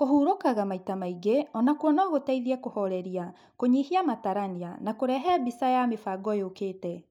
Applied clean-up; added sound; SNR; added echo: none; none; none; none.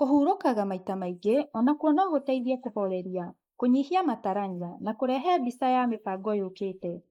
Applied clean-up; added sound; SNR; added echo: neural mask model Resemble Enhance denoiser.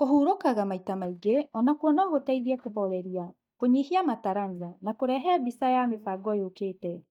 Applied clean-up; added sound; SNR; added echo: neural mask model DeepFilterNet 3.